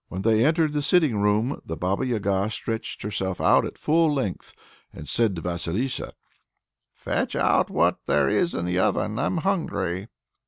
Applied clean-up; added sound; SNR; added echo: none; none; none; none.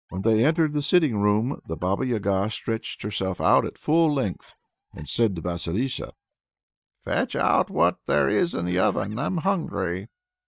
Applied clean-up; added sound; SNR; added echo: neural mask model DeepFilterNet 3.